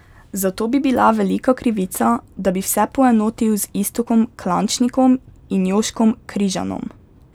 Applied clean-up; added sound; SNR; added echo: none; none; none; none.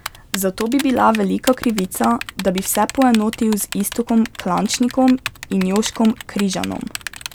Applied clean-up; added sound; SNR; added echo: none; Typing; 14 dB; none.